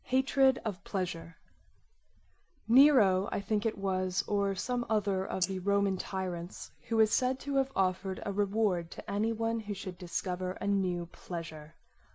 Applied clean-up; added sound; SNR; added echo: neural mask model Resemble Enhance denoiser.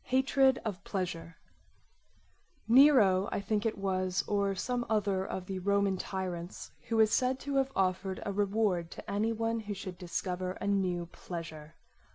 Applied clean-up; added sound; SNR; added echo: none; none; none; none.